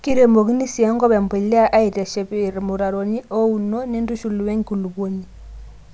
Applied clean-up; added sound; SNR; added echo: none; none; none; none.